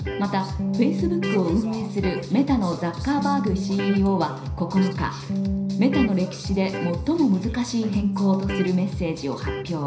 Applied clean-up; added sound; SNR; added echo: none; Electric guitar; 6 dB; reverberation time 0.5 s.